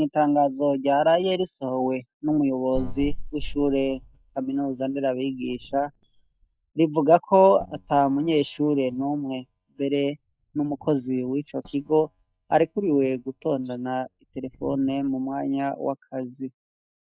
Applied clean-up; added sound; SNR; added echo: neural mask model DeepFilterNet 3.